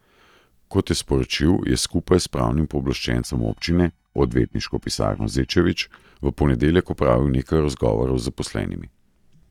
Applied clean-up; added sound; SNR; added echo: neural mask model DeepFilterNet 3.